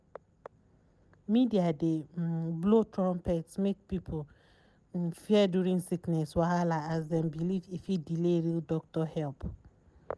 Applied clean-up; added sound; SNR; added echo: none; none; none; none.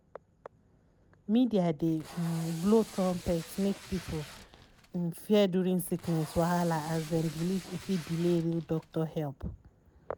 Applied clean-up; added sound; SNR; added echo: none; Packing tape, duct tape; 17 dB; none.